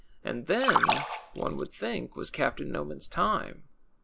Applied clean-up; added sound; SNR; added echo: none; Splash, splatter; -3 dB; none.